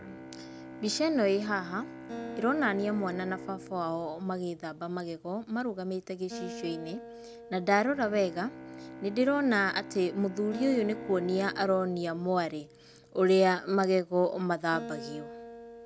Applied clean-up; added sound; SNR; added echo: none; Bowed string instrument + Acoustic guitar; 14 dB; none.